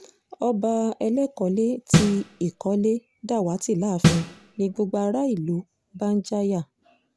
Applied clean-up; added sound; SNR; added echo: none; Snare drum; -1 dB; none.